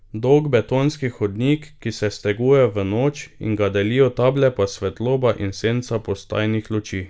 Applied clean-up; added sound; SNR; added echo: none; none; none; none.